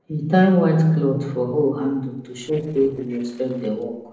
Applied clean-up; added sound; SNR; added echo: neural separator model SepFormer DNS4.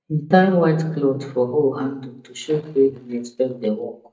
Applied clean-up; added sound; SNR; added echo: neural mask model DeepFilterNet 3.